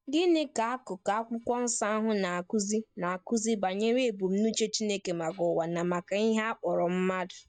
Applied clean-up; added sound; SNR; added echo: neural mask model DeepFilterNet 3.